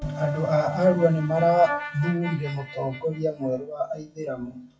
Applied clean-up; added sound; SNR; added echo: classical method WPE with log-MMSE.